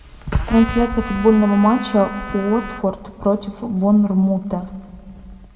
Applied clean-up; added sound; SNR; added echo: none; Trumpet; 14 dB; reverberation time 1.8 s.